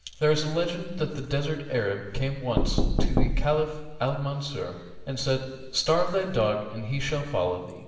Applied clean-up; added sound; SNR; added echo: none; Knock; -2 dB; reverberation time 1.2 s.